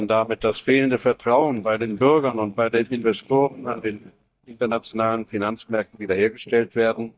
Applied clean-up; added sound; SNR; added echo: neural mask model DeepFilterNet 3.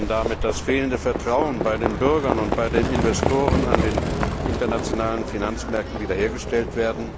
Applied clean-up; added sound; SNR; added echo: none; Livestock, farm animals, working animals; 1 dB; none.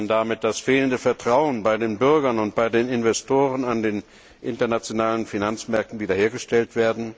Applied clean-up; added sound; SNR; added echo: none; none; none; none.